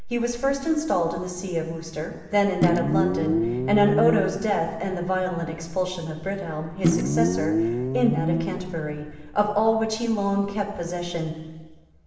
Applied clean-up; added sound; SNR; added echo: none; Guitar; 1 dB; reverberation time 1.2 s.